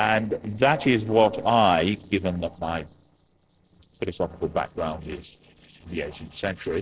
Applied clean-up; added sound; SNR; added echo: neural separator model SepFormer DNS4.